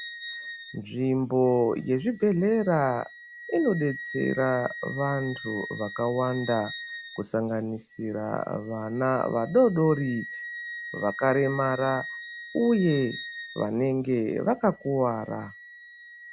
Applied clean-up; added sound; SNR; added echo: none; Wind instrument, woodwind instrument; 13 dB; none.